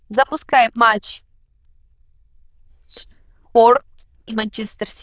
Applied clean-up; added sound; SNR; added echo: neural diffusion model UNIVERSE++.